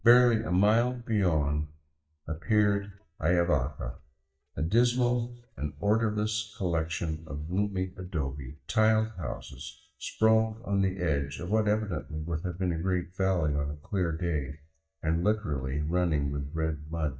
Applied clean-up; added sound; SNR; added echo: neural mask model DeepFilterNet 3.